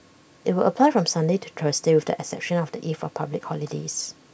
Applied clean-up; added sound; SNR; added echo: none; none; none; none.